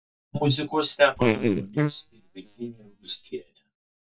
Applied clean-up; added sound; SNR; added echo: neural mask model DeepFilterNet 3.